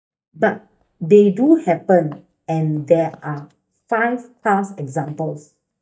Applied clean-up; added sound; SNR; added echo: neural mask model DeepFilterNet 3.